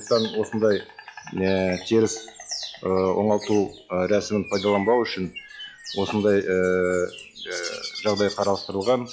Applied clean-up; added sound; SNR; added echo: classical method log-MMSE.